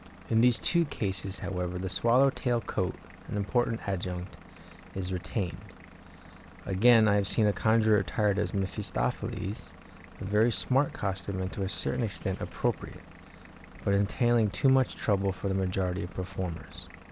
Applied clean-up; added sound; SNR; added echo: none; Engine / Vehicle; 20 dB; none.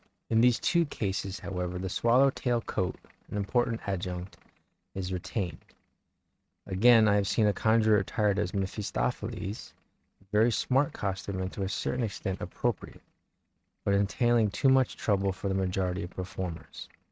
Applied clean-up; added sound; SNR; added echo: neural mask model RNNoise.